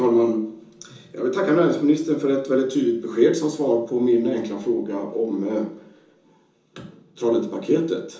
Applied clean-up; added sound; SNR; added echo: none; none; none; reverberation time 0.7 s.